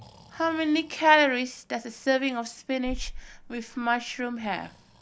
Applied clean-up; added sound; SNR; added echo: none; Breathing; 16 dB; none.